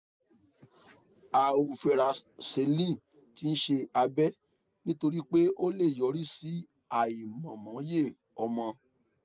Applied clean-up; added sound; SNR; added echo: none; none; none; none.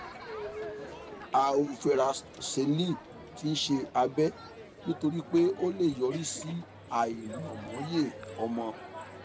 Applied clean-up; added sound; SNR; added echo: none; Crowd; 13 dB; none.